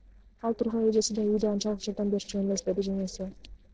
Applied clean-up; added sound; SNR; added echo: neural separator model SepFormer DNS4.